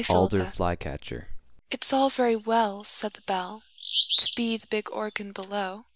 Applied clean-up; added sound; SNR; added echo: neural mask model Resemble Enhance denoiser.